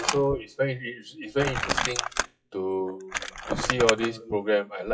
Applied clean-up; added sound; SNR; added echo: classical method WPE with log-MMSE.